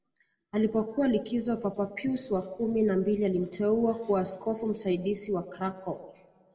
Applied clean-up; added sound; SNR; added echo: none; none; none; reverberation time 1.1 s.